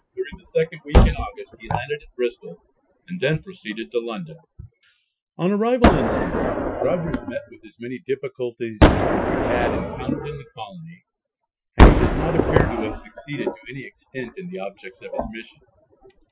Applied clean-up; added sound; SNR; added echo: classical method Wiener filter.